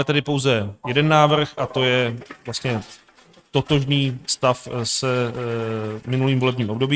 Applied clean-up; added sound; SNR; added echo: neural mask model RNNoise.